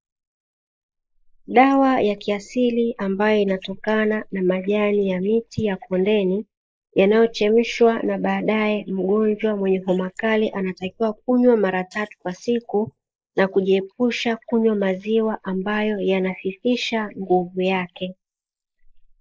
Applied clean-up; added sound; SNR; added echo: neural mask model Resemble Enhance denoiser.